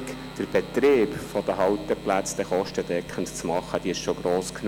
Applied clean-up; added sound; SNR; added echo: none; Guitar; 19 dB; none.